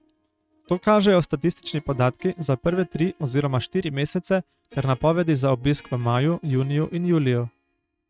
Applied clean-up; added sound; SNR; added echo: neural mask model RNNoise.